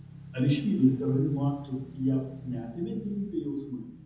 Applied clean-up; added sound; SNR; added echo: none; Motorcycle / Engine; 16 dB; reverberation time 0.8 s.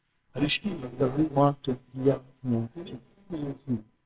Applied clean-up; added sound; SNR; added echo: neural separator model SepFormer WHAMR!.